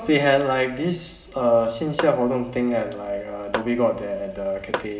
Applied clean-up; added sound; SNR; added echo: none; Tap / Hammer; 11 dB; reverberation time 0.7 s.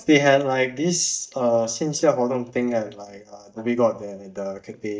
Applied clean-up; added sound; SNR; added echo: neural mask model DeepFilterNet 3.